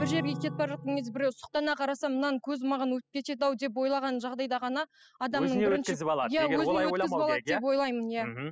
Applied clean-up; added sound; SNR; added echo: classical method spectral subtraction.